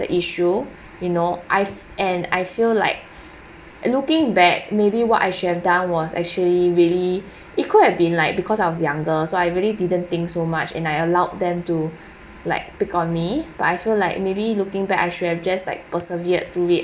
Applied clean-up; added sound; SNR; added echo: none; none; none; none.